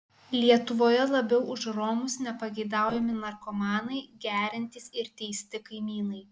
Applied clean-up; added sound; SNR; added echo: neural separator model SepFormer DNS4.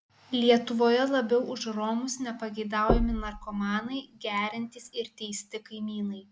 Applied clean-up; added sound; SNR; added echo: none; Knock; 5 dB; none.